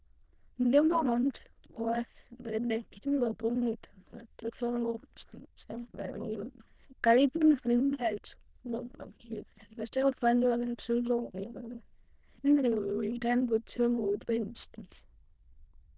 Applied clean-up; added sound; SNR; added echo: neural diffusion model UNIVERSE++.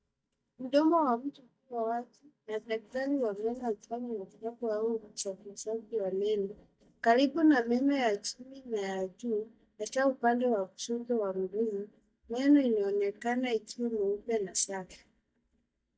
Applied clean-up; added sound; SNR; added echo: neural mask model DeepFilterNet 3.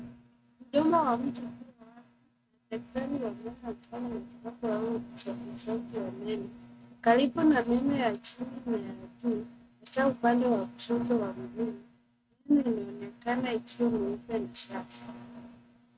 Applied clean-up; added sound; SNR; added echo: neural mask model RNNoise.